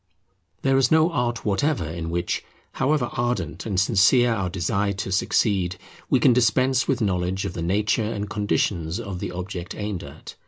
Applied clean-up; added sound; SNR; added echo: none; none; none; none.